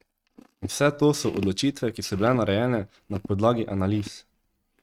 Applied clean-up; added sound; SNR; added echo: neural mask model RNNoise.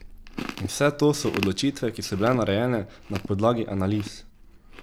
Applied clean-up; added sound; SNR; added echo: none; Chewing, mastication; 13 dB; none.